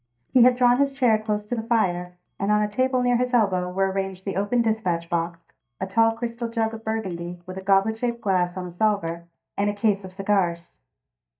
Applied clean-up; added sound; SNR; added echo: neural mask model DeepFilterNet 3.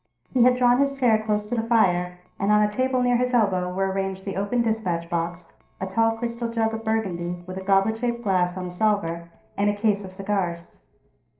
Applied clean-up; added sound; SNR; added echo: neural separator model SepFormer DNS4.